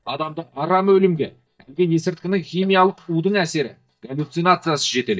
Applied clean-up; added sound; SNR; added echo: neural mask model DeepFilterNet 3.